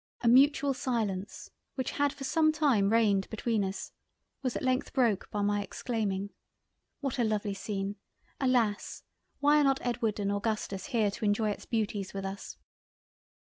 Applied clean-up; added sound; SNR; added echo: none; none; none; none.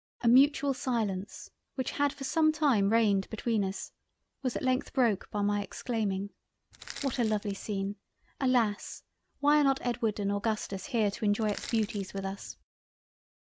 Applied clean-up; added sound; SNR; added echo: none; Crushing; 16 dB; none.